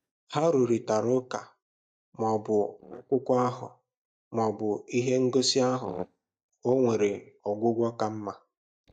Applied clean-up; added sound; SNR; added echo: neural mask model DeepFilterNet 3.